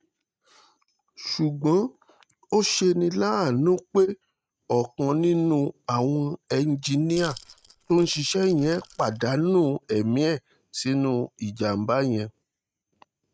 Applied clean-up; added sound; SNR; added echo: neural mask model RNNoise.